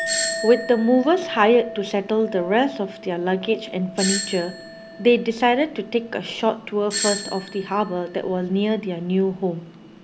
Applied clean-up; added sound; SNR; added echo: none; Chink, clink + Doorbell; 10 dB; none.